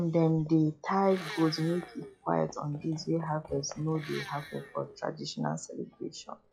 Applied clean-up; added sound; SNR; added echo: classical method log-MMSE.